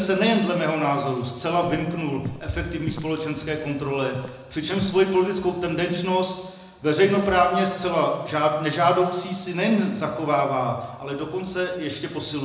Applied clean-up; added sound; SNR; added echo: none; Walk, footsteps; 15 dB; reverberation time 0.9 s.